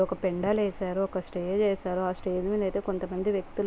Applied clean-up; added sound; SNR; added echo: none; none; none; none.